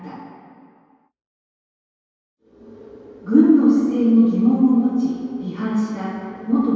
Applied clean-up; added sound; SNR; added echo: none; none; none; reverberation time 2.2 s.